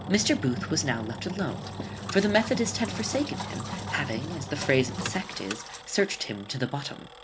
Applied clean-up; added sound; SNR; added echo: none; Engine; 8 dB; none.